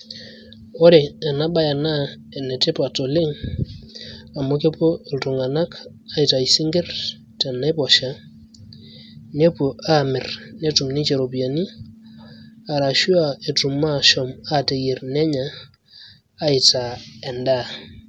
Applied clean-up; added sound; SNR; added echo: none; none; none; none.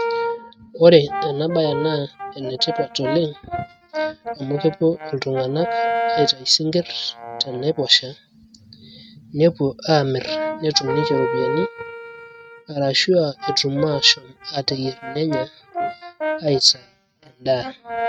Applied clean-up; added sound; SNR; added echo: neural mask model RNNoise.